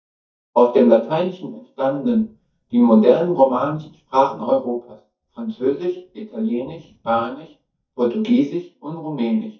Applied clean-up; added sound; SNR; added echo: neural mask model DeepFilterNet 3.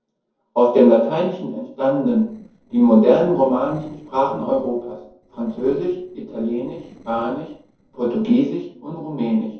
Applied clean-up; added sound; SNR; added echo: neural separator model SepFormer DNS4.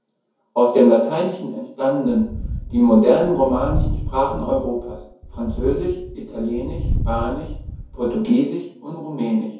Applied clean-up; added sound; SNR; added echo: none; Wind; 6 dB; reverberation time 0.6 s.